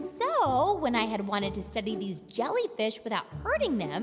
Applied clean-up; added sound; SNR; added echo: none; none; none; none.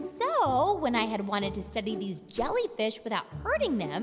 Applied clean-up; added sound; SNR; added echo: none; Whoosh, swoosh, swish; 17 dB; none.